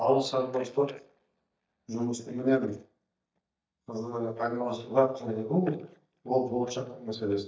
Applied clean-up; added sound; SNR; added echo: neural mask model DeepFilterNet 3.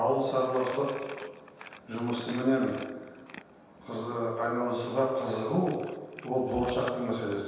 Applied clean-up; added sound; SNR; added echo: none; Crumpling, crinkling; 18 dB; reverberation time 1.2 s.